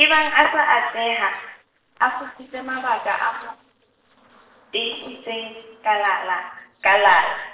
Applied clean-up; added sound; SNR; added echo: neural separator model SepFormer DNS4.